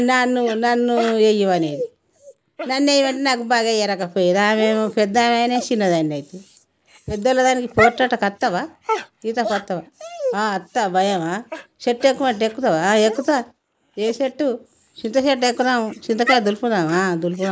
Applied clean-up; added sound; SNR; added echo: neural mask model Resemble Enhance denoiser.